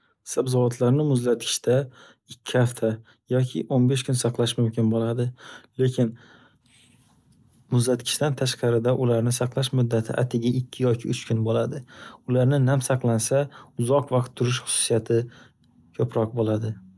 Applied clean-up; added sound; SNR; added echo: none; none; none; none.